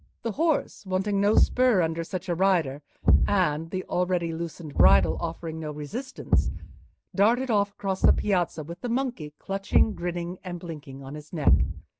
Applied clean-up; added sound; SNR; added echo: none; Thump, thud; 0 dB; none.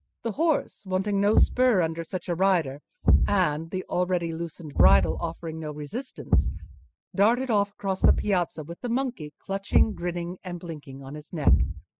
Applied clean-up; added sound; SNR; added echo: classical method spectral subtraction.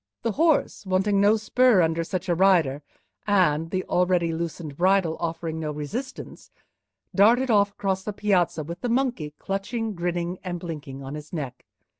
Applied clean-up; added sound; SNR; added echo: none; none; none; none.